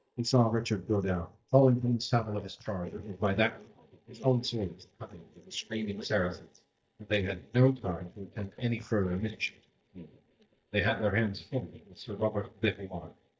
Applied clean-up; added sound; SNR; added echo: neural mask model DeepFilterNet 3.